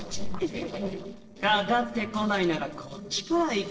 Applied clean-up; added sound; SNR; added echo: neural separator model SepFormer DNS4.